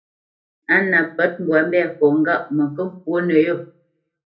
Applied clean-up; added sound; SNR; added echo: none; none; none; reverberation time 0.3 s.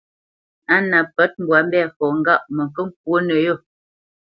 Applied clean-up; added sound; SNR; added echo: none; none; none; none.